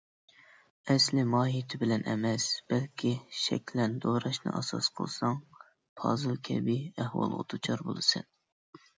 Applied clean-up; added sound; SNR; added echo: none; none; none; none.